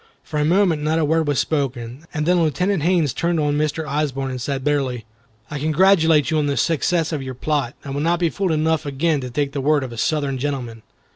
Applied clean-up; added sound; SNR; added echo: none; none; none; none.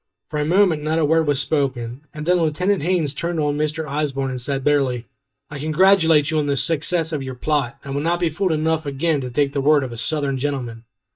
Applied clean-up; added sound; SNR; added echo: neural mask model DeepFilterNet 3.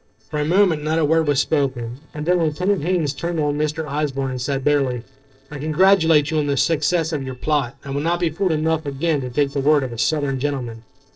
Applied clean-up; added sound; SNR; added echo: neural separator model SepFormer DNS4.